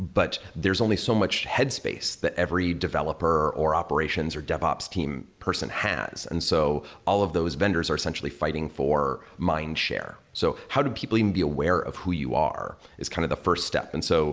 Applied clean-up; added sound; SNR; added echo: none; none; none; none.